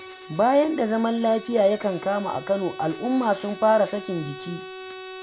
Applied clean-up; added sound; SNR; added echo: none; Bowed string instrument; 16 dB; none.